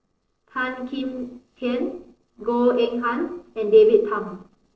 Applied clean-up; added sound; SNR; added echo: neural separator model SepFormer DNS4.